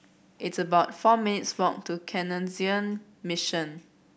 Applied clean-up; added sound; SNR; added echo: none; none; none; none.